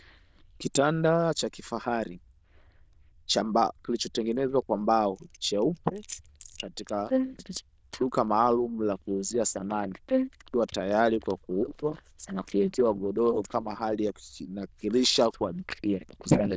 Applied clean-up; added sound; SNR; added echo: neural diffusion model UNIVERSE++.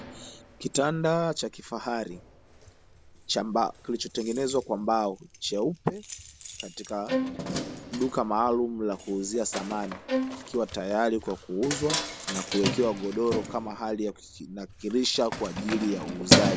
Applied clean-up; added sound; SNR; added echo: none; Bowed string instrument + Keys jangling; 4 dB; none.